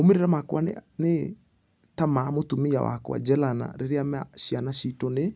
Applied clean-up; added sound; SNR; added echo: none; none; none; none.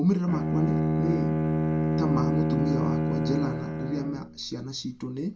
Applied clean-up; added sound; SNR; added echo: none; Bowed string instrument; -3 dB; reverberation time 0.2 s.